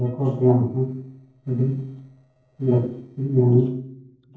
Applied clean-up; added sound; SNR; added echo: neural separator model SepFormer DNS4.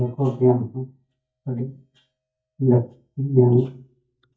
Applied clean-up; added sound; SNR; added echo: neural mask model DeepFilterNet 3.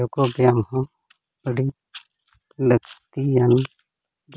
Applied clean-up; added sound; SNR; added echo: none; none; none; none.